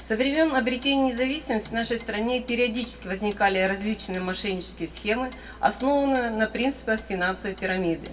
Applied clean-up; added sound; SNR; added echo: none; Clock; 19 dB; reverberation time 0.2 s.